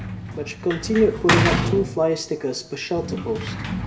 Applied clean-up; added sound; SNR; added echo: none; Sliding door / Slam; 2 dB; reverberation time 2.8 s.